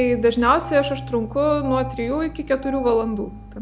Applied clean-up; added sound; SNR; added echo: none; Engine starting; 12 dB; none.